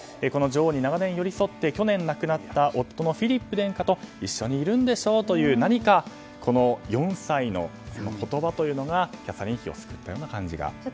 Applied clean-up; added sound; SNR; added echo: none; none; none; none.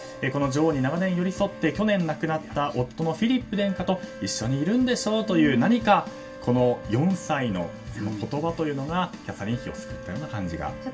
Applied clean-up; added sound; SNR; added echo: none; Wind instrument, woodwind instrument; 18 dB; reverberation time 0.2 s.